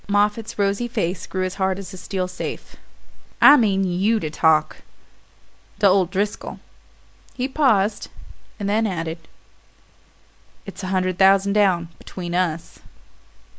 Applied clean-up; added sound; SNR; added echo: none; none; none; none.